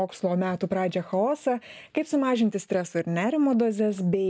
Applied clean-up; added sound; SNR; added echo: none; none; none; none.